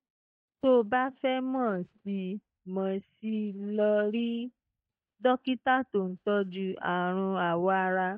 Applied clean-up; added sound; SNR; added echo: neural mask model DeepFilterNet 3.